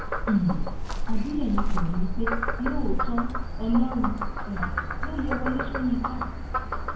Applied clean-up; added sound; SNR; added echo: none; Frog; -3 dB; reverberation time 0.9 s.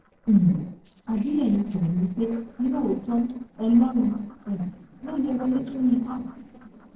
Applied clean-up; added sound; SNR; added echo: neural separator model SepFormer DNS4.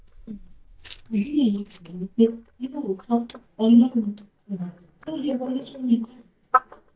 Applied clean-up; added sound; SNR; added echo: neural mask model DeepFilterNet 3.